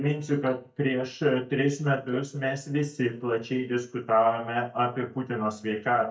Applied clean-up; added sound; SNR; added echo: neural mask model DeepFilterNet 3.